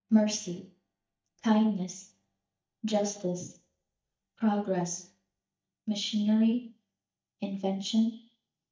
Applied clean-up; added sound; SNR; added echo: neural mask model DeepFilterNet 3.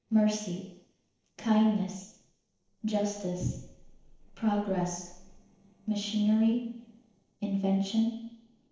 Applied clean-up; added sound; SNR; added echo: neural separator model SepFormer DNS4.